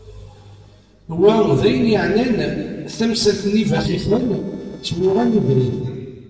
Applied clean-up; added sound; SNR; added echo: neural separator model SepFormer DNS4.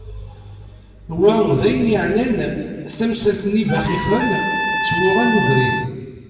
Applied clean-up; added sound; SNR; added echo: none; Trumpet; 4 dB; reverberation time 1.7 s.